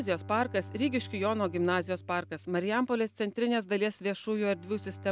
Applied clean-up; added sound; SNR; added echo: none; Bowed string instrument; 17 dB; none.